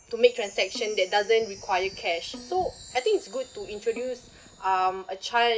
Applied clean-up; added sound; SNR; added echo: none; Chime + Bowed string instrument; 19 dB; none.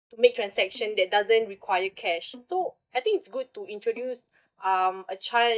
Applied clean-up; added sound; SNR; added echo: neural mask model DeepFilterNet 3.